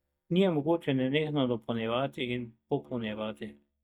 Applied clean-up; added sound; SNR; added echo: neural mask model DeepFilterNet 3.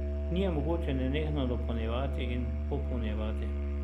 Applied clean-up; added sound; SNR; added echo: none; Musical instrument; -3 dB; none.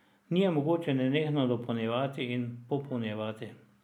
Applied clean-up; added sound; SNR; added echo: none; none; none; none.